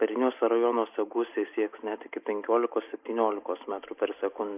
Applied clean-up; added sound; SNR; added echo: neural mask model Resemble Enhance denoiser.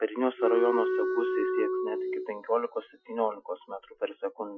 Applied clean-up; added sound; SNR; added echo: classical method Wiener filter.